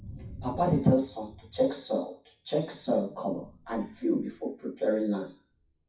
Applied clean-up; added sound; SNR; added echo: classical method WPE with log-MMSE.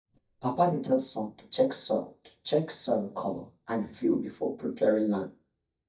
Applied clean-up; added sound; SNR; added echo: neural mask model DeepFilterNet 3.